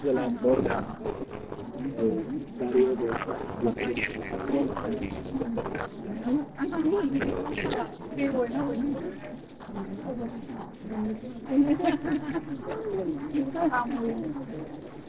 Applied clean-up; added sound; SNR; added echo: neural separator model SepFormer DNS4.